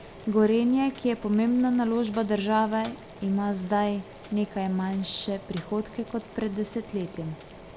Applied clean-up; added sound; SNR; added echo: none; Boiling; 18 dB; none.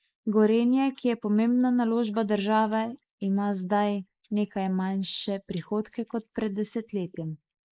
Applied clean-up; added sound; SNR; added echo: neural mask model Resemble Enhance denoiser.